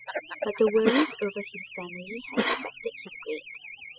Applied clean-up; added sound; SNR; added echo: classical method spectral subtraction.